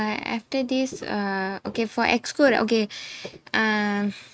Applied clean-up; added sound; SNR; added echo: neural mask model RNNoise.